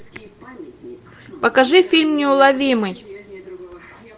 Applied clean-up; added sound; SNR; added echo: none; none; none; none.